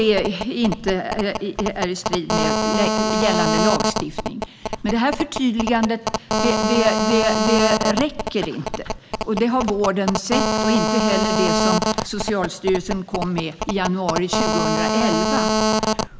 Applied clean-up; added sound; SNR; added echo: none; Telephone; 0 dB; none.